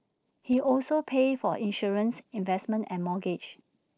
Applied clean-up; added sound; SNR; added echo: neural separator model SepFormer DNS4.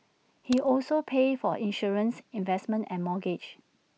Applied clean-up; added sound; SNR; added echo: none; Crack; 18 dB; none.